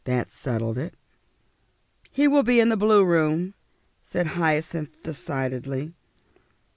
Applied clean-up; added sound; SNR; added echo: none; none; none; none.